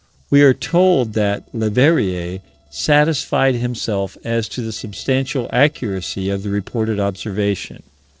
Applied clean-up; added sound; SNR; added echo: neural separator model SepFormer DNS4.